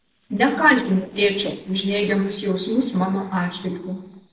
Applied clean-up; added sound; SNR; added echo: neural separator model SepFormer DNS4.